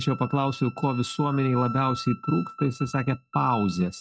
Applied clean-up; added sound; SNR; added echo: neural mask model RNNoise.